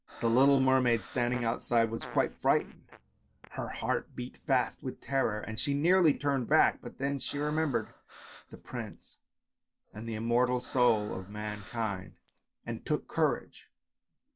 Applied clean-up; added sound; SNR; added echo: none; Breathing + Fart; 20 dB; none.